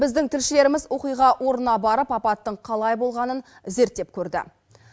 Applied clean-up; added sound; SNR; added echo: none; none; none; none.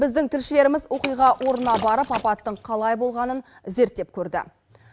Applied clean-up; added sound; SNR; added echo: none; Liquid; 14 dB; none.